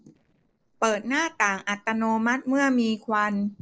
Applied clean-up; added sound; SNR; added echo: neural separator model SepFormer DNS4.